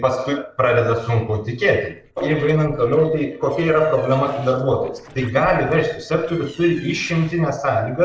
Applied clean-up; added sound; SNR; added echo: neural separator model SepFormer DNS4.